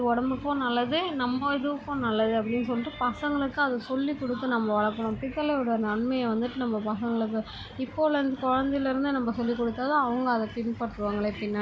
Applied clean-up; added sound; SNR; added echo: none; none; none; none.